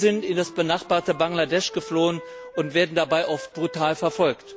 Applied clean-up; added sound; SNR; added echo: none; Wind instrument, woodwind instrument; 17 dB; none.